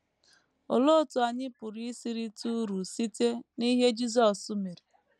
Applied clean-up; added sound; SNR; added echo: none; none; none; none.